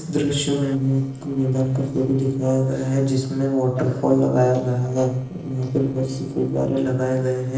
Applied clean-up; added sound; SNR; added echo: neural separator model SepFormer DNS4.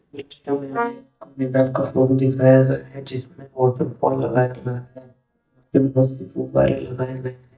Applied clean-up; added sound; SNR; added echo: neural mask model DeepFilterNet 3.